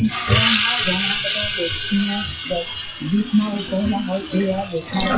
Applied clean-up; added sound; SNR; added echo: classical method WPE with log-MMSE.